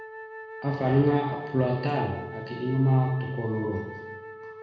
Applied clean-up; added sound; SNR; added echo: none; Wind instrument, woodwind instrument; 13 dB; reverberation time 1.0 s.